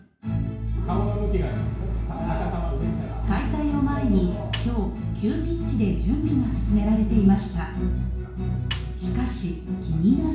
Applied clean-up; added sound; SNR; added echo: none; Snare drum; 17 dB; reverberation time 0.6 s.